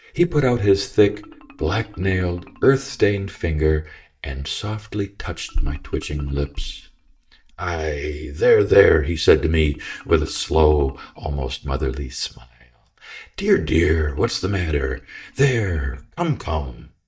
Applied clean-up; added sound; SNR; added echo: neural mask model DeepFilterNet 3.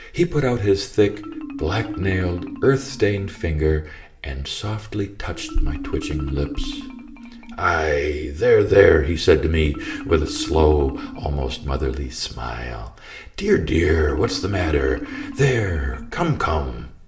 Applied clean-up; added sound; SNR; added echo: none; Marimba, xylophone; 14 dB; reverberation time 0.5 s.